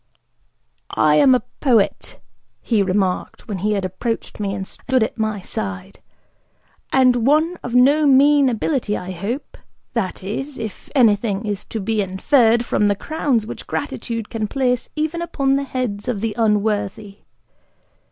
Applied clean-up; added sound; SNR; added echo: none; none; none; none.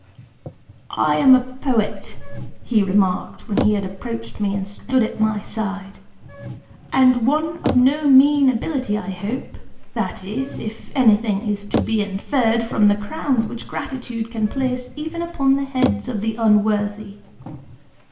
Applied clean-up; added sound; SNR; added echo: none; Bicycle; 12 dB; reverberation time 0.8 s.